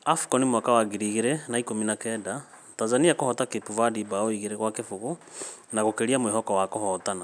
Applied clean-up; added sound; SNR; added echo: none; none; none; none.